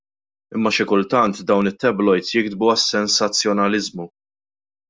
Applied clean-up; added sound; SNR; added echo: none; none; none; none.